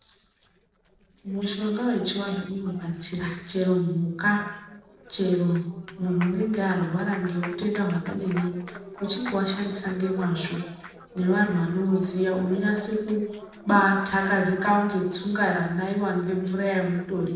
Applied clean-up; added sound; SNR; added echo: neural separator model SepFormer DNS4.